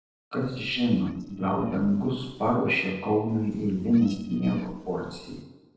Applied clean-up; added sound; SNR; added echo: neural separator model SepFormer DNS4.